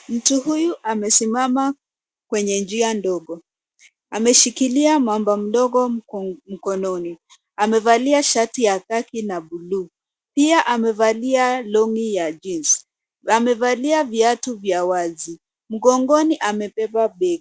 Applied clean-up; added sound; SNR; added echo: none; none; none; none.